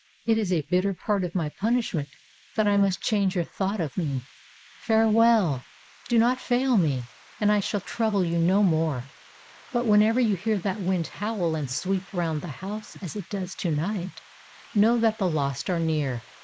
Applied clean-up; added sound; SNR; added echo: neural mask model Resemble Enhance denoiser.